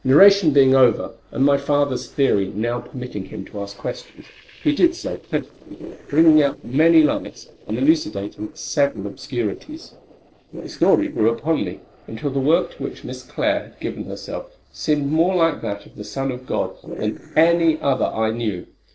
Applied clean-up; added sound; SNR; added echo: neural separator model SepFormer DNS4.